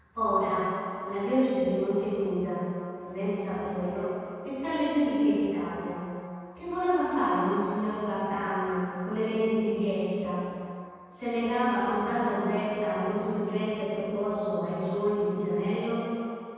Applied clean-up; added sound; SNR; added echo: none; none; none; reverberation time 2.1 s.